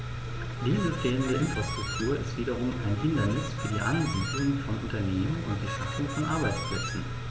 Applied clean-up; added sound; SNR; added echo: none; Harmonica; 11 dB; none.